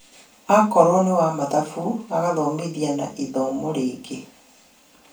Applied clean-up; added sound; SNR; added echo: none; none; none; reverberation time 0.3 s.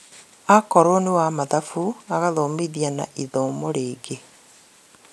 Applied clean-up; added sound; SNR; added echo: none; none; none; none.